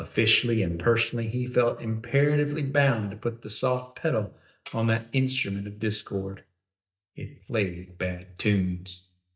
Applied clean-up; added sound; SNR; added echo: neural mask model DeepFilterNet 3.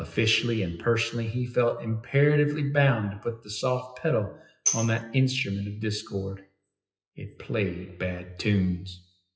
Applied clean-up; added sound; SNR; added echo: classical method WPE with log-MMSE.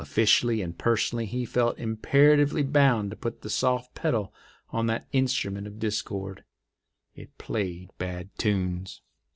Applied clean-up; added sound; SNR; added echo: none; none; none; none.